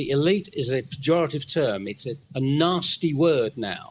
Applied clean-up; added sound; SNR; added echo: none; none; none; none.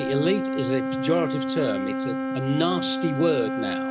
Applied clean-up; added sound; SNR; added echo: none; Wind instrument, woodwind instrument; 1 dB; none.